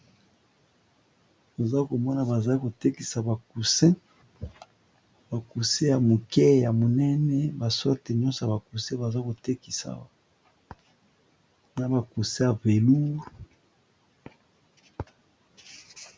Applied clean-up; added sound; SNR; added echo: none; none; none; none.